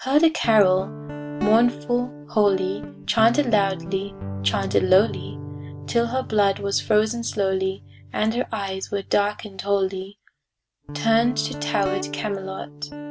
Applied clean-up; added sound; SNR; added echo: none; Guitar; 11 dB; none.